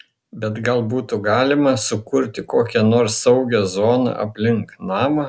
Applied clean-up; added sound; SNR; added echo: none; none; none; none.